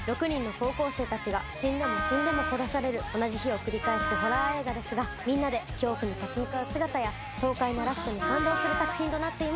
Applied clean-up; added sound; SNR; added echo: none; Wind instrument, woodwind instrument; 2 dB; none.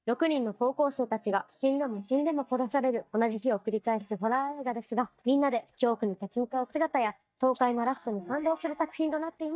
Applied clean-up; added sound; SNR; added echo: neural mask model DeepFilterNet 3.